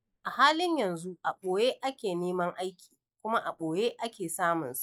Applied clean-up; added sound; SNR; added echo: neural mask model DeepFilterNet 3.